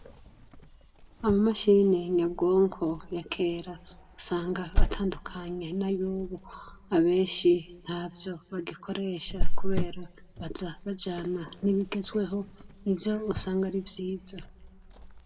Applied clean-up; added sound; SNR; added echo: none; Cricket; 1 dB; reverberation time 1.7 s.